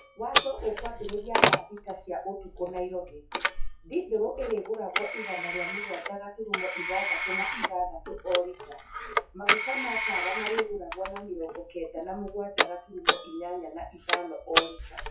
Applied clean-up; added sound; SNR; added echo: classical method WPE with log-MMSE.